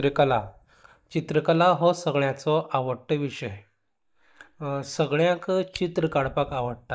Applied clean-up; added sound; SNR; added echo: neural mask model DeepFilterNet 3.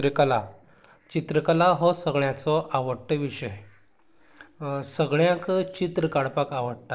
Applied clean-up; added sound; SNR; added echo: neural separator model SepFormer DNS4.